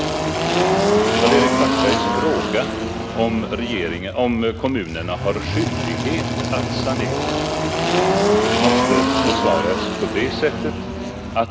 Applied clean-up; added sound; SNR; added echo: none; Engine; -4 dB; none.